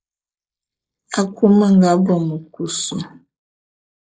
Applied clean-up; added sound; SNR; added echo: neural mask model Resemble Enhance denoiser.